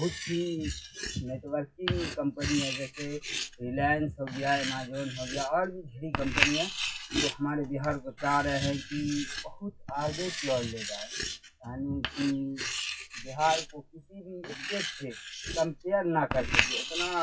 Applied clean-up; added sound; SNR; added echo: classical method WPE with log-MMSE.